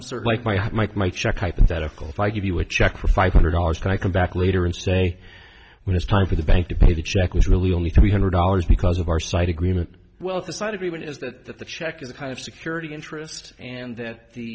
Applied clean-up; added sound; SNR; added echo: none; none; none; none.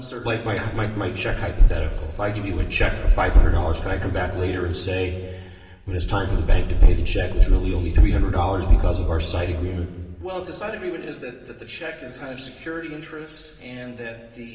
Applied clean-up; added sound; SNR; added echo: none; none; none; reverberation time 1.9 s.